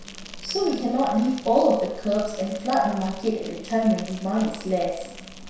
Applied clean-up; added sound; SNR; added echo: none; Insect; 16 dB; reverberation time 0.7 s.